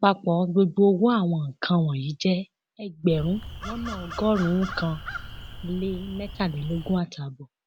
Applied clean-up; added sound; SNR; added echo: none; Crow; 12 dB; none.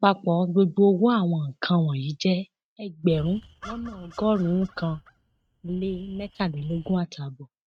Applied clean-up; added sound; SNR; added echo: neural mask model RNNoise.